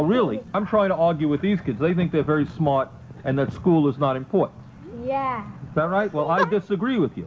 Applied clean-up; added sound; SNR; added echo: none; none; none; none.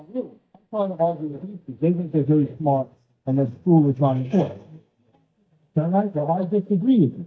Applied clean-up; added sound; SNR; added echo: neural mask model DeepFilterNet 3.